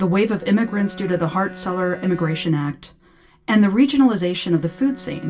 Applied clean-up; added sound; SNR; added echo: none; Bowed string instrument; 20 dB; reverberation time 0.2 s.